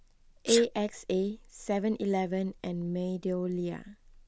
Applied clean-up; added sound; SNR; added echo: none; Sneeze; 13 dB; none.